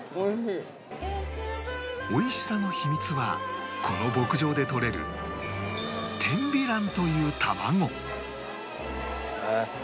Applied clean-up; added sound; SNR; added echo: none; none; none; none.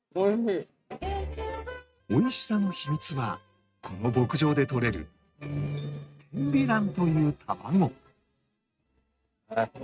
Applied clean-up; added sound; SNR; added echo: neural mask model RNNoise.